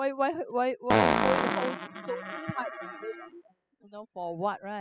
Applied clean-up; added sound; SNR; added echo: classical method spectral subtraction.